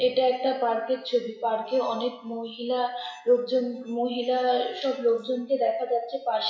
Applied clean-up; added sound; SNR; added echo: classical method WPE with log-MMSE.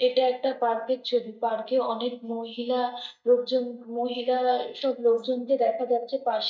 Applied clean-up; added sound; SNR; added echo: neural mask model DeepFilterNet 3.